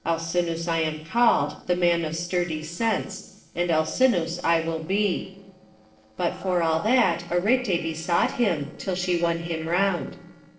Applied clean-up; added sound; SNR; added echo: neural separator model SepFormer DNS4.